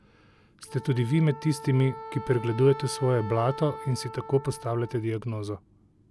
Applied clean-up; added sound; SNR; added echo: none; Wind instrument, woodwind instrument; 15 dB; none.